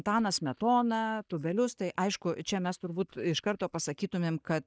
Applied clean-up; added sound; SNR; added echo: neural mask model DeepFilterNet 3.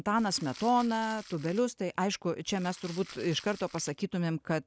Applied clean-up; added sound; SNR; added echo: none; Crumpling, crinkling; 20 dB; none.